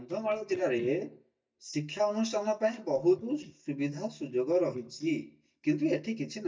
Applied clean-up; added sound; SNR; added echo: neural mask model DeepFilterNet 3.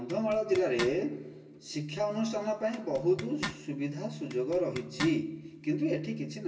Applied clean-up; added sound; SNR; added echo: none; Zipper (clothing); 12 dB; reverberation time 0.2 s.